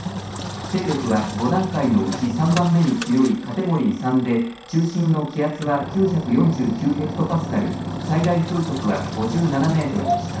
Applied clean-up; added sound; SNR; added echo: none; Engine; 11 dB; reverberation time 0.6 s.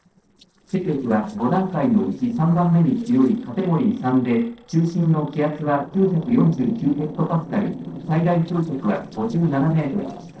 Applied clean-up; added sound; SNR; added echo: neural separator model SepFormer DNS4.